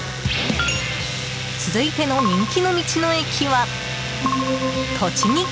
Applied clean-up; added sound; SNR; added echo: none; Domestic sounds, home sounds; 7 dB; none.